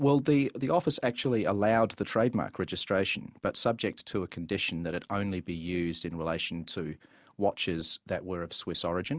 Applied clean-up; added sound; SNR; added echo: none; none; none; none.